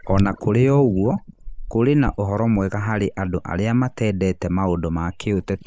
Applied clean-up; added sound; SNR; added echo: neural mask model Resemble Enhance denoiser.